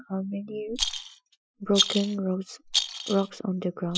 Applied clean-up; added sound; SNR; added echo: classical method Wiener filter.